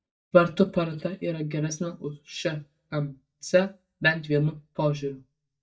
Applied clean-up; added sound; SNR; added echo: neural mask model DeepFilterNet 3.